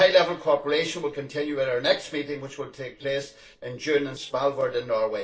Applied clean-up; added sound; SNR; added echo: neural separator model SepFormer DNS4.